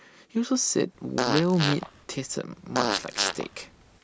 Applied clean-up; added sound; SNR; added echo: none; Fart; 3 dB; none.